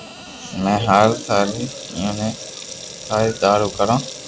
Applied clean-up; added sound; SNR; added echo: none; Sink (filling or washing) / Water tap, faucet; 14 dB; none.